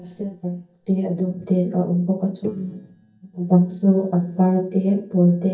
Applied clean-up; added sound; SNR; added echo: neural mask model DeepFilterNet 3.